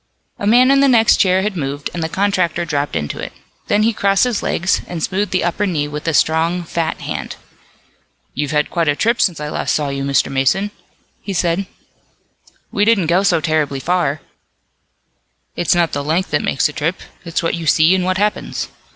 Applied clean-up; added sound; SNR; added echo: none; none; none; none.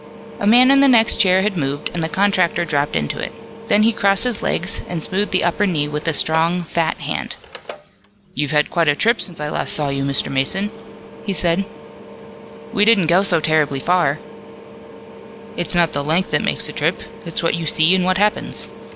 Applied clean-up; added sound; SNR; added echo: none; Mechanical fan; 17 dB; none.